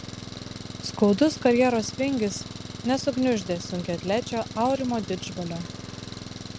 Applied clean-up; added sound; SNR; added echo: none; Engine; 11 dB; none.